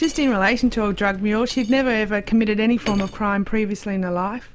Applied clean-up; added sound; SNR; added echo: none; Cutlery, silverware / Dishes, pots, and pans + Sliding door; 18 dB; none.